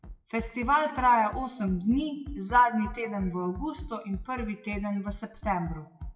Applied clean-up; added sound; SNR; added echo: classical method WPE with log-MMSE.